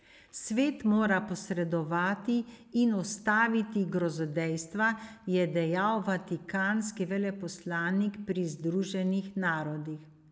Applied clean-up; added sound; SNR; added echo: none; none; none; none.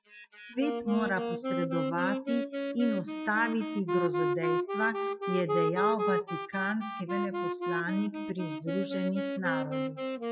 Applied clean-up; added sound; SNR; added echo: classical method Wiener filter.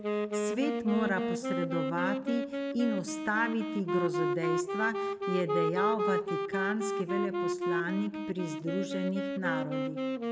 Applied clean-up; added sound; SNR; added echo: none; Wind instrument, woodwind instrument; -1 dB; none.